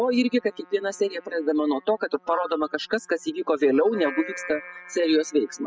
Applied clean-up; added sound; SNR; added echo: classical method spectral subtraction.